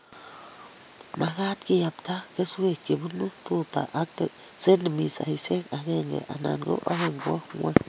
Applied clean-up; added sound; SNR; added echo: none; none; none; none.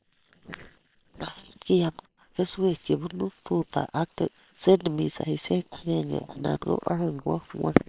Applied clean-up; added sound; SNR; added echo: neural separator model SepFormer WHAM!.